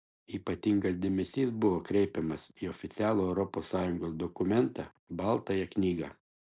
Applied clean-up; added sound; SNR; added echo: neural mask model Resemble Enhance denoiser.